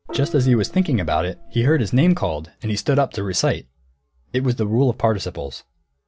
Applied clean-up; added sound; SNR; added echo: none; Gong; 14 dB; none.